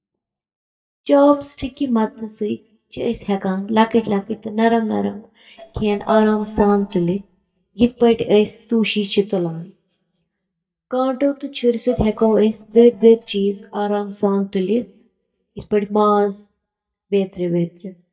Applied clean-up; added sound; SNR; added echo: neural mask model DeepFilterNet 3.